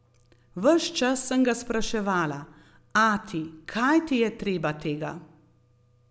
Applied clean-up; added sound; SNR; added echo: none; none; none; none.